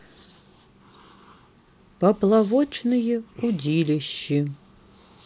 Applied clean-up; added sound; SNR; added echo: none; none; none; none.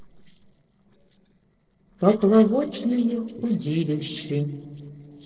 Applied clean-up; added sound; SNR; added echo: neural separator model SepFormer DNS4.